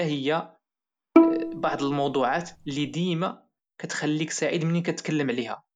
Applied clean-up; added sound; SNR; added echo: none; Bowed string instrument; -3 dB; none.